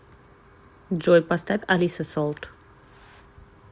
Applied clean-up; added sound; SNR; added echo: none; none; none; none.